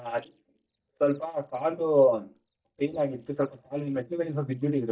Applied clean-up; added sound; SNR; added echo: neural mask model DeepFilterNet 3.